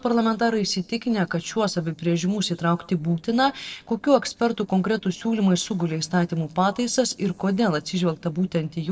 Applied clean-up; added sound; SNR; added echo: neural separator model SepFormer DNS4.